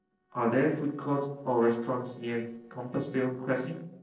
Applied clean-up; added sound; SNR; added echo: neural separator model SepFormer DNS4.